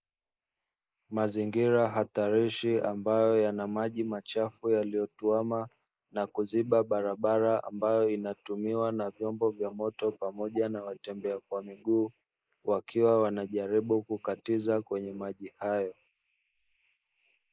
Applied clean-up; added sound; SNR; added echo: neural mask model Resemble Enhance denoiser.